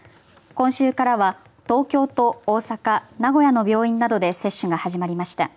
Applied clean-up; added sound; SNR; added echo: none; none; none; none.